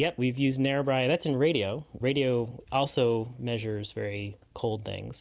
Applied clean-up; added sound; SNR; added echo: none; none; none; none.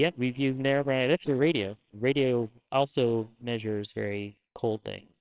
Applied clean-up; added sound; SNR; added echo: neural separator model SepFormer WHAMR!.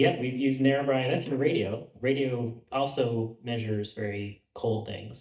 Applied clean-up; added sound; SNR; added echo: neural mask model DeepFilterNet 3.